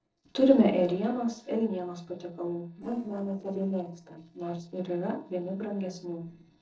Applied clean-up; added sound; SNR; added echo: neural separator model SepFormer DNS4.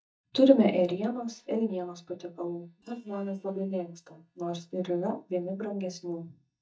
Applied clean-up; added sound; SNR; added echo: neural mask model DeepFilterNet 3.